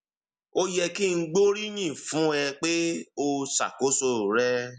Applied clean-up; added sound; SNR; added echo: none; none; none; none.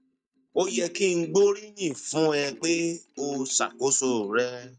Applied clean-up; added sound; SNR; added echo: neural mask model DeepFilterNet 3.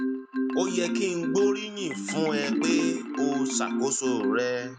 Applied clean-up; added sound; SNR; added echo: none; Marimba, xylophone; 0 dB; none.